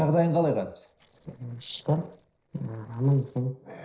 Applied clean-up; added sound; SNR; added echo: neural separator model SepFormer DNS4.